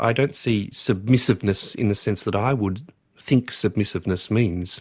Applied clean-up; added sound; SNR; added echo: none; none; none; none.